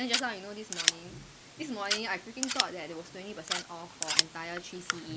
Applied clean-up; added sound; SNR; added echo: none; Scissors; -4 dB; none.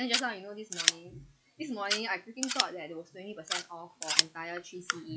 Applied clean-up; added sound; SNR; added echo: classical method log-MMSE.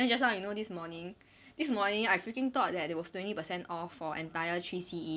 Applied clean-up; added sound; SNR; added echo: none; none; none; none.